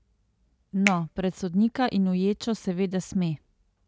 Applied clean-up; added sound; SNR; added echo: none; Finger snapping; 11 dB; none.